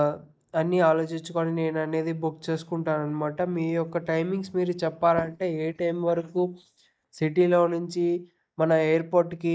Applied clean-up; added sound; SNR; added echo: neural mask model DeepFilterNet 3.